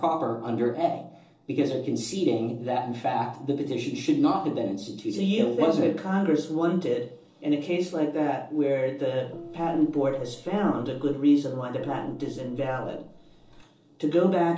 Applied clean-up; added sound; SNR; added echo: neural separator model SepFormer DNS4.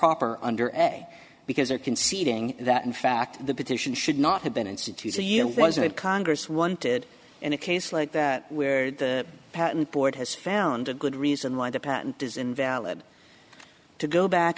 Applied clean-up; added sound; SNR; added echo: none; none; none; none.